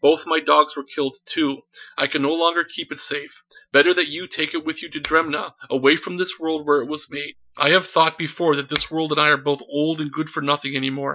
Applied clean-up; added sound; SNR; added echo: classical method Wiener filter.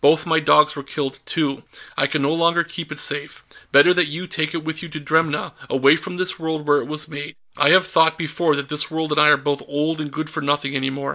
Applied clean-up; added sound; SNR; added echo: none; none; none; none.